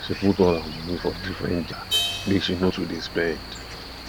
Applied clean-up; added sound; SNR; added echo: none; Cricket + Crash cymbal; 7 dB; none.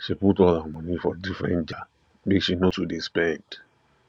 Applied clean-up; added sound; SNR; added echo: none; none; none; none.